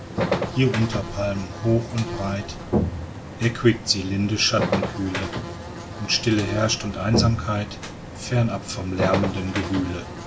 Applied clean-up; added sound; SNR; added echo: none; Buzz; 4 dB; none.